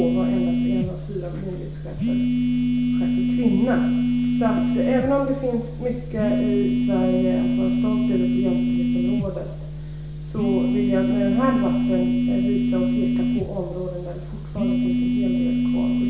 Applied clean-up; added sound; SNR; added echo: none; Telephone; -4 dB; reverberation time 0.8 s.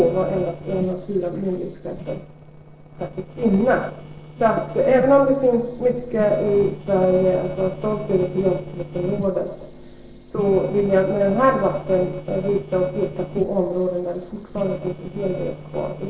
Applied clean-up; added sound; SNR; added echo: neural separator model SepFormer DNS4.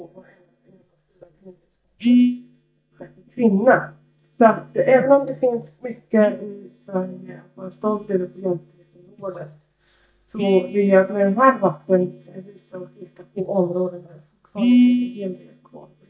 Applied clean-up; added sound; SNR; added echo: neural mask model DeepFilterNet 3.